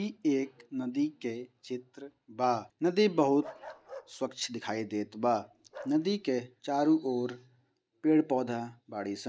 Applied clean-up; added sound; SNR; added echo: none; Bark; 19 dB; none.